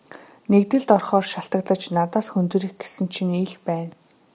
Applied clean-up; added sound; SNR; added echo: none; none; none; none.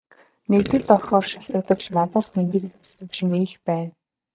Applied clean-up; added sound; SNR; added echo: neural mask model DeepFilterNet 3.